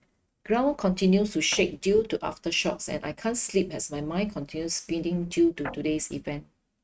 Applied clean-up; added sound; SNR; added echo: neural mask model RNNoise.